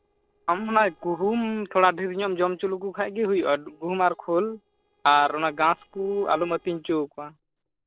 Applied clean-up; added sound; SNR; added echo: neural separator model SepFormer DNS4.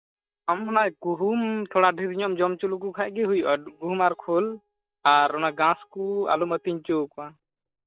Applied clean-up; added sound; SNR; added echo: neural mask model DeepFilterNet 3.